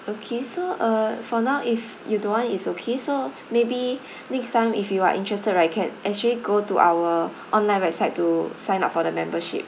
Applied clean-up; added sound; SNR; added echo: none; none; none; none.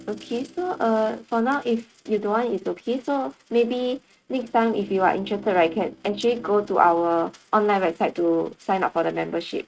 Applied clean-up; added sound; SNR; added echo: neural mask model RNNoise.